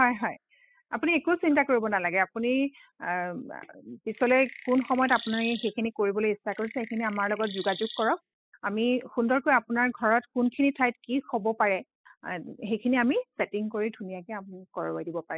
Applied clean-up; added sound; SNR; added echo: classical method spectral subtraction.